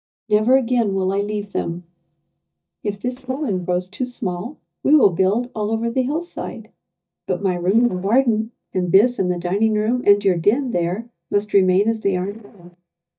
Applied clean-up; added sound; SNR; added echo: neural mask model DeepFilterNet 3.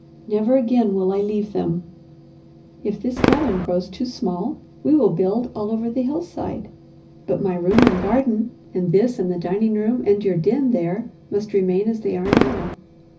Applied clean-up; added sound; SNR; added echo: none; Fireworks; 8 dB; reverberation time 0.4 s.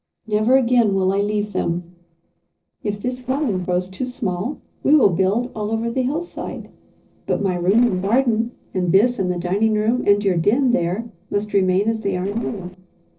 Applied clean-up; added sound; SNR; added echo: neural separator model SepFormer DNS4.